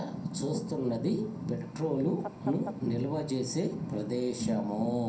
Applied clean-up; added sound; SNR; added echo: none; Fowl; 17 dB; reverberation time 0.6 s.